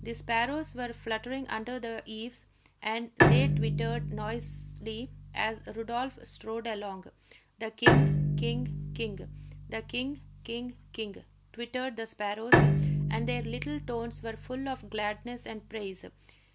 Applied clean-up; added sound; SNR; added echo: none; Bowed string instrument; -4 dB; none.